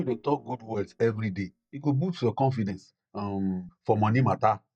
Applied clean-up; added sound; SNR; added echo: neural mask model DeepFilterNet 3.